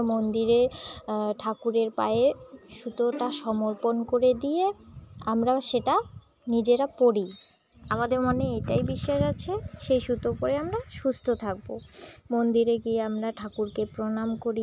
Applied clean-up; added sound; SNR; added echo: none; Bowed string instrument; 17 dB; none.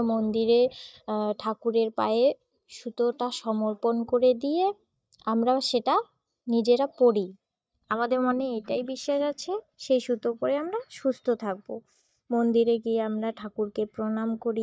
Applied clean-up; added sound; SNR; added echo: neural mask model DeepFilterNet 3.